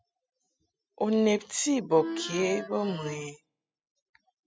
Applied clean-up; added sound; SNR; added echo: classical method spectral subtraction.